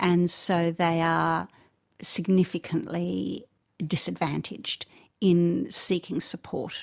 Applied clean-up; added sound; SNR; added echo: none; none; none; none.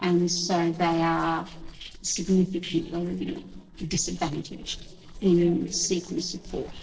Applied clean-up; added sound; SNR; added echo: neural separator model SepFormer DNS4.